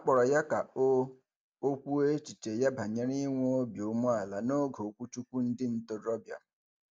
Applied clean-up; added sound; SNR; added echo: none; none; none; none.